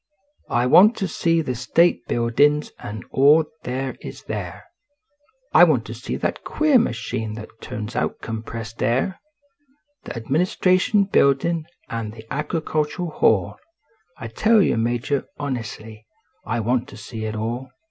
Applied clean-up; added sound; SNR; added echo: none; none; none; none.